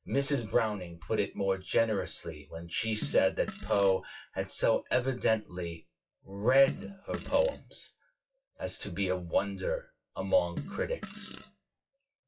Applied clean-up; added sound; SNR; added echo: classical method WPE with log-MMSE.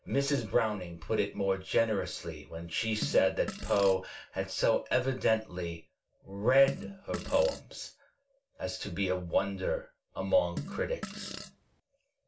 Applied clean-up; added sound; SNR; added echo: none; Fart; 10 dB; reverberation time 0.3 s.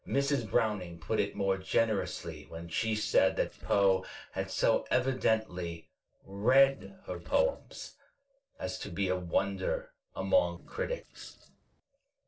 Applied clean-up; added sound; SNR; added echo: neural separator model SepFormer DNS4.